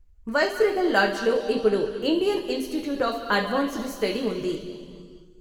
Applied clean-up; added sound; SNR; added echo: none; none; none; reverberation time 2.2 s.